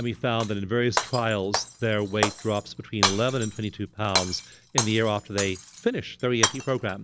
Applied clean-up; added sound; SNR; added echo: none; Shatter; 4 dB; none.